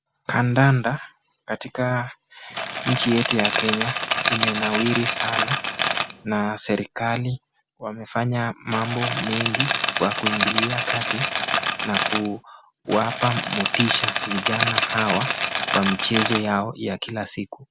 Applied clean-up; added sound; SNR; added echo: none; Rattle; -1 dB; none.